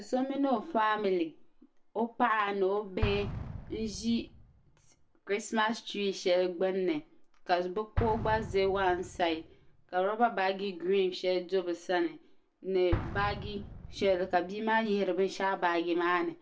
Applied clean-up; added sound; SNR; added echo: none; Explosion; 12 dB; reverberation time 0.2 s.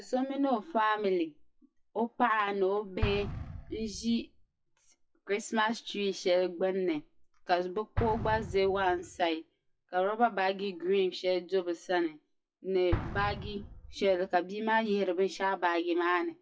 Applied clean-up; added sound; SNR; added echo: classical method WPE with log-MMSE.